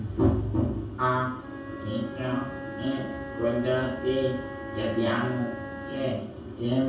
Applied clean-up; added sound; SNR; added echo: none; Wind instrument, woodwind instrument; 12 dB; reverberation time 0.6 s.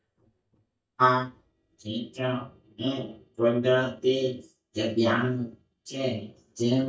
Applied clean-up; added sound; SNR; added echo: neural mask model DeepFilterNet 3.